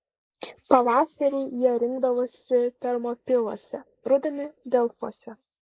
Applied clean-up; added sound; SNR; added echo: neural mask model Resemble Enhance denoiser.